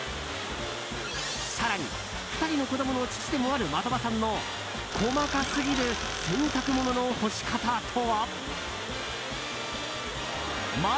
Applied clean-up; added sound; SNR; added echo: none; Tools + Water; 6 dB; none.